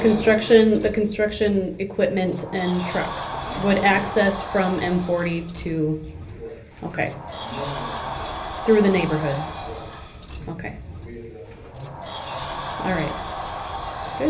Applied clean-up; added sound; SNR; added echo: none; Sliding door; 9 dB; reverberation time 0.3 s.